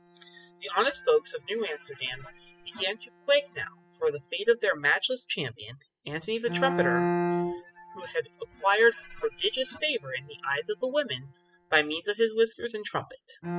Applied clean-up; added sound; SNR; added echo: classical method spectral subtraction.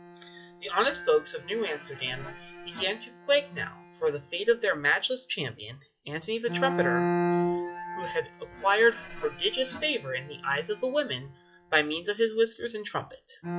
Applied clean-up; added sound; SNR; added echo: classical method log-MMSE.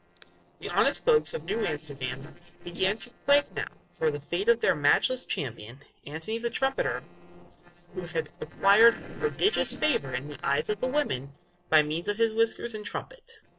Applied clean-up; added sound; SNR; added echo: neural separator model SepFormer DNS4.